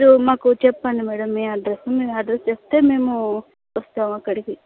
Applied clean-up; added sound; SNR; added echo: none; none; none; none.